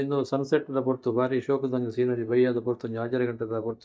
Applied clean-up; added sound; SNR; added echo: neural mask model DeepFilterNet 3.